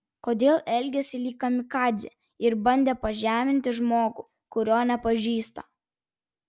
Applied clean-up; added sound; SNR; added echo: none; none; none; none.